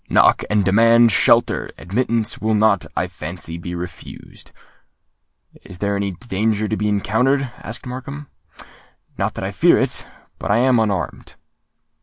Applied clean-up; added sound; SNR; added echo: none; none; none; none.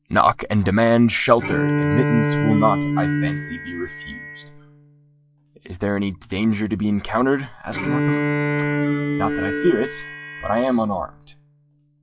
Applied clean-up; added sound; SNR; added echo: classical method log-MMSE.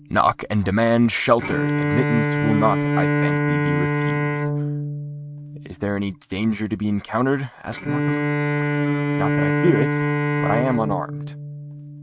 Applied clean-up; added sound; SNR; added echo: neural mask model RNNoise.